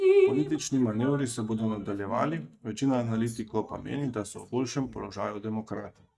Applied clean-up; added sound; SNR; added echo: neural mask model DeepFilterNet 3.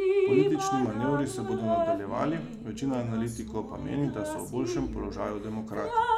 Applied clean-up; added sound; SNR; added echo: none; Drip; -1 dB; none.